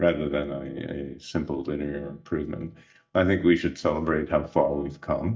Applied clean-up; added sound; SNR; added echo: neural mask model DeepFilterNet 3.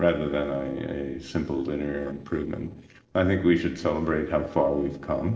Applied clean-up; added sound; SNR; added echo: neural separator model SepFormer DNS4.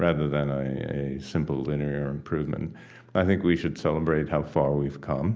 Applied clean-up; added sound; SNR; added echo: none; none; none; none.